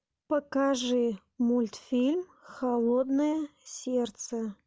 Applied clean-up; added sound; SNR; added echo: none; none; none; none.